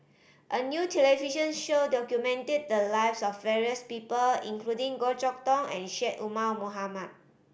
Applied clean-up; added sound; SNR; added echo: none; none; none; none.